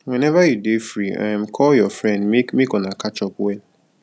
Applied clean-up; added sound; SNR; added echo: none; none; none; none.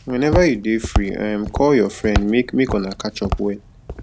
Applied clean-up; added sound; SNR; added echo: none; Walk, footsteps; 6 dB; none.